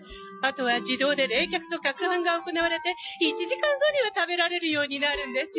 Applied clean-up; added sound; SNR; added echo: classical method Wiener filter.